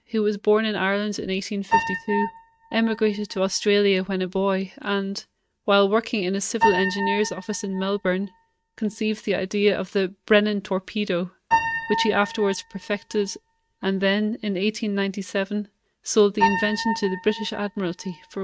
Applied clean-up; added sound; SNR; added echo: neural mask model RNNoise.